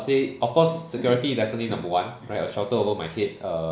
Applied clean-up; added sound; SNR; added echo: none; none; none; none.